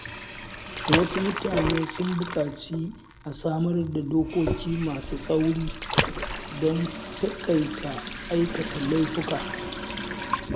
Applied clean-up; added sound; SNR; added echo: none; Water / Splash, splatter + Sink (filling or washing) / Water tap, faucet; 4 dB; none.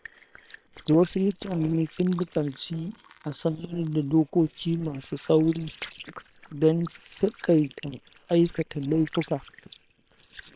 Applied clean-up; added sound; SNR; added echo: neural separator model SepFormer WHAM!.